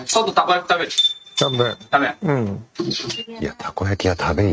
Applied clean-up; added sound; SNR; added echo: neural mask model RNNoise.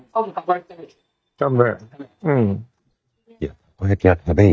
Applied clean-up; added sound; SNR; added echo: neural mask model DeepFilterNet 3.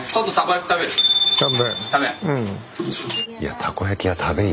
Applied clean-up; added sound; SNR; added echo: none; Bicycle bell; 1 dB; none.